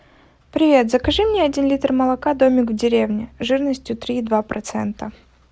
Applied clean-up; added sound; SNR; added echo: none; Bowed string instrument; 20 dB; none.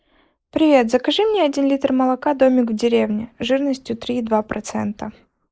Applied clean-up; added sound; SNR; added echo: neural mask model Resemble Enhance denoiser.